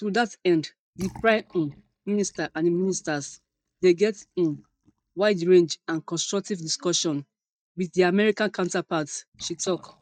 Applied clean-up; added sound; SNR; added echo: neural mask model DeepFilterNet 3.